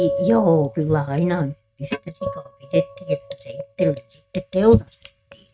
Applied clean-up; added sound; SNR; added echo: neural mask model RNNoise.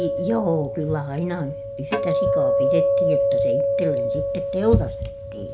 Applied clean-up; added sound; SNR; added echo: none; Acoustic guitar; -3 dB; none.